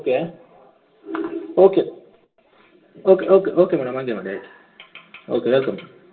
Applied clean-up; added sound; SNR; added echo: none; none; none; reverberation time 0.4 s.